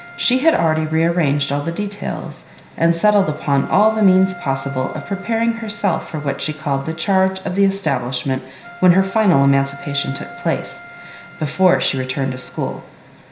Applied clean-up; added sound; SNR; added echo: none; Wind instrument, woodwind instrument; 20 dB; reverberation time 0.5 s.